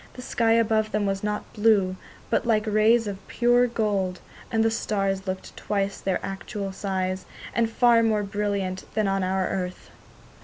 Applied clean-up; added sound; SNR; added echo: none; none; none; none.